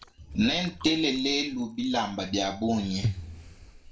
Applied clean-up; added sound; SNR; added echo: none; Chewing, mastication; 11 dB; reverberation time 0.3 s.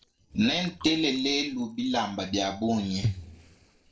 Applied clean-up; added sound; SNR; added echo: neural separator model SepFormer DNS4.